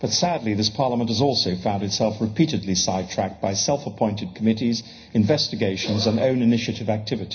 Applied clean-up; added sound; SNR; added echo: none; none; none; reverberation time 0.5 s.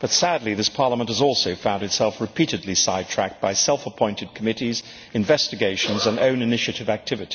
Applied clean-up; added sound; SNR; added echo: none; none; none; none.